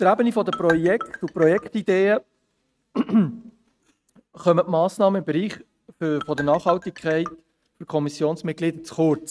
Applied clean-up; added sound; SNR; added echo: neural mask model RNNoise.